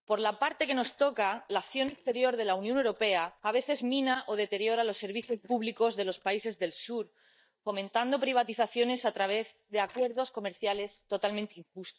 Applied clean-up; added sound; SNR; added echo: neural mask model DeepFilterNet 3.